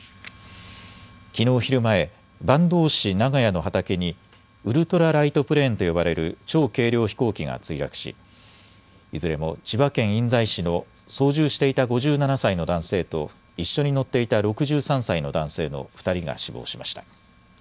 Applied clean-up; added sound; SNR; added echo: none; none; none; none.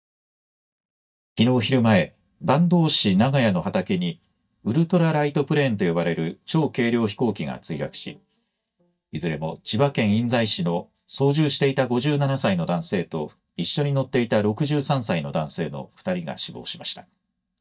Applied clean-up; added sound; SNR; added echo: neural mask model DeepFilterNet 3.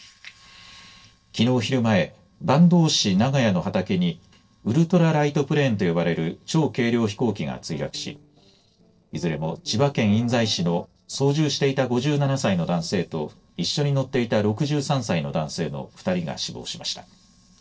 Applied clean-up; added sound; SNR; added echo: neural separator model SepFormer DNS4.